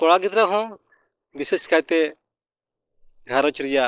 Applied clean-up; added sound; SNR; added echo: neural mask model Resemble Enhance denoiser.